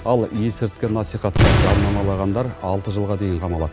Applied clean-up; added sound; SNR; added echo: none; Boom; -2 dB; none.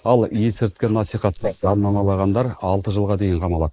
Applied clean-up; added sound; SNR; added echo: neural mask model Resemble Enhance denoiser.